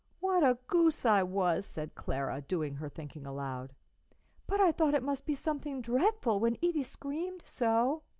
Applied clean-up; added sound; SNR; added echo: none; none; none; none.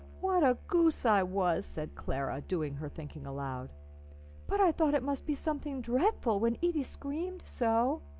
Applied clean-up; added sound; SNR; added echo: none; Musical instrument; 17 dB; none.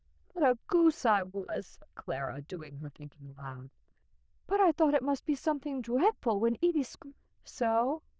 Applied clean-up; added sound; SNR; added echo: neural diffusion model UNIVERSE++.